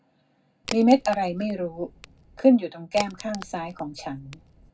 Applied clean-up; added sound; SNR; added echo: none; Crack; 16 dB; reverberation time 0.3 s.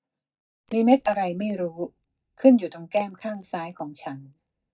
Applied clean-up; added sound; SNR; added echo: neural mask model DeepFilterNet 3.